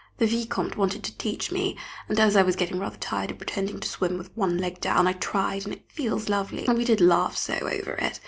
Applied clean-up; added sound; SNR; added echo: none; none; none; none.